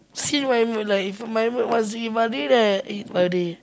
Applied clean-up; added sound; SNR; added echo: none; none; none; none.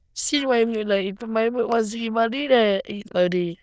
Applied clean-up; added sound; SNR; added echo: neural diffusion model UNIVERSE++.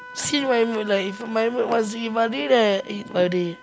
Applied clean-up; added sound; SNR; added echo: none; Wind instrument, woodwind instrument; 20 dB; none.